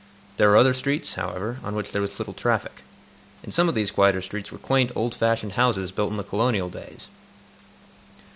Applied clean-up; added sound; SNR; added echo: none; none; none; none.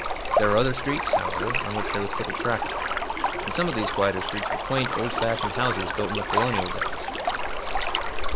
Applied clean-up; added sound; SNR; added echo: none; Stream; -2 dB; none.